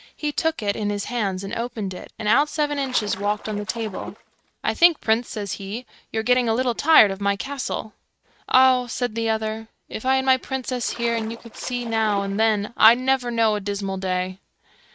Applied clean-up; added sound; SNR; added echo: neural mask model RNNoise.